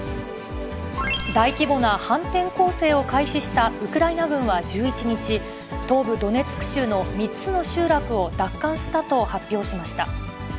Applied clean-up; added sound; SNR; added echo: none; none; none; none.